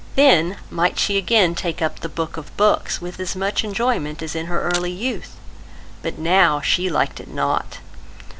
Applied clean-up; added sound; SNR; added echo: none; Camera; 18 dB; none.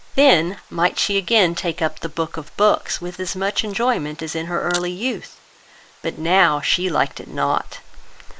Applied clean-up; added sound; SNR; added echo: neural mask model Resemble Enhance denoiser.